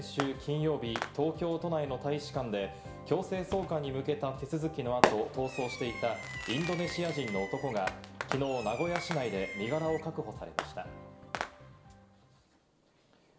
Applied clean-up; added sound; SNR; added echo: none; Fireworks; 6 dB; reverberation time 2.0 s.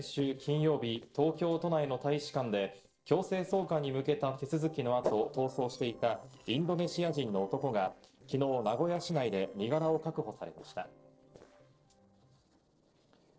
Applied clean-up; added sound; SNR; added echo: neural separator model SepFormer DNS4.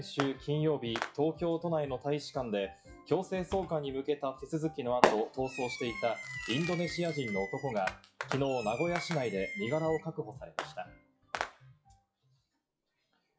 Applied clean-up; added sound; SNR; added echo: classical method WPE with log-MMSE.